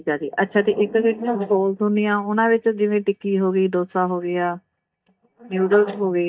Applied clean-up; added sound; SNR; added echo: neural mask model DeepFilterNet 3.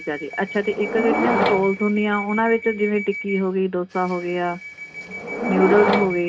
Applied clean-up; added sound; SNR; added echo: none; Subway, metro, underground / Door; 4 dB; reverberation time 0.3 s.